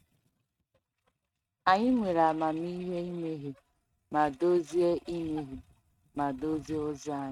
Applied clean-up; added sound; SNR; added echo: neural mask model RNNoise.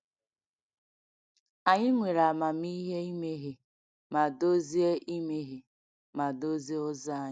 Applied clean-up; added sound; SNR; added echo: none; none; none; none.